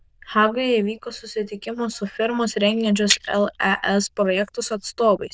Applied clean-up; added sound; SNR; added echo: neural diffusion model UNIVERSE++.